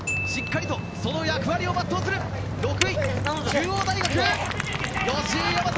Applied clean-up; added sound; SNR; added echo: none; Mechanisms + Glockenspiel; 11 dB; none.